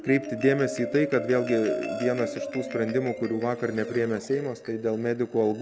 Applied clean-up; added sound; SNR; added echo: none; Marimba, xylophone; 8 dB; none.